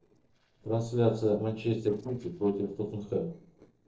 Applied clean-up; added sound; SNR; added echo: neural separator model SepFormer DNS4.